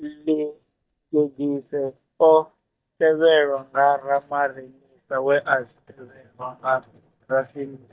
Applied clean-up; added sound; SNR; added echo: neural mask model DeepFilterNet 3.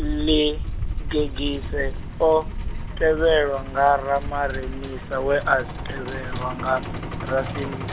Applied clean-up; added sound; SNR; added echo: none; Truck; 5 dB; none.